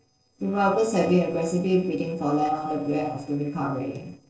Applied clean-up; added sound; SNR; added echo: neural separator model SepFormer DNS4.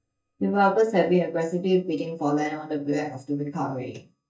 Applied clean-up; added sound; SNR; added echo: neural mask model DeepFilterNet 3.